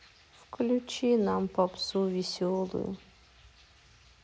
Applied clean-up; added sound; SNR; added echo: none; none; none; none.